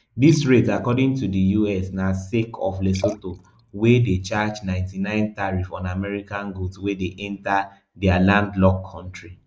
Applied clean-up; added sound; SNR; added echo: neural mask model Resemble Enhance denoiser.